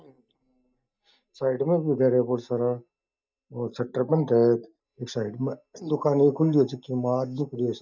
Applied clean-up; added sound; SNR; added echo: neural mask model DeepFilterNet 3.